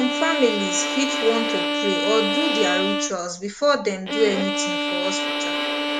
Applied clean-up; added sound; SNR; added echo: none; Bowed string instrument; 0 dB; none.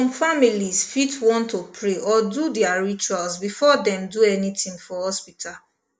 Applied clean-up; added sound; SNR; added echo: none; none; none; none.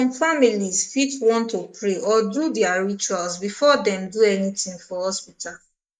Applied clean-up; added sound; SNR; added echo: neural mask model Resemble Enhance denoiser.